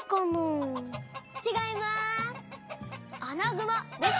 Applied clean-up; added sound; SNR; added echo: none; Chicken, rooster; 7 dB; none.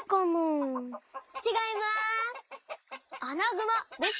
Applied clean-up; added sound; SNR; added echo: neural mask model Resemble Enhance denoiser.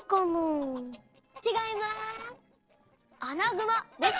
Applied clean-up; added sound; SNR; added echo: neural separator model SepFormer DNS4.